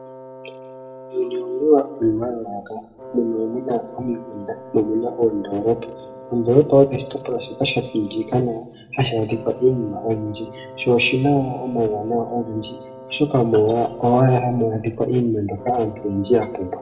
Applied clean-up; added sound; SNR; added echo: none; Wind instrument, woodwind instrument; 18 dB; reverberation time 1.2 s.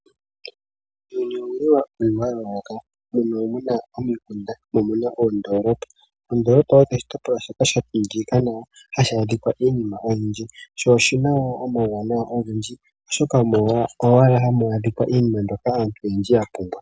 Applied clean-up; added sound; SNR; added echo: none; none; none; none.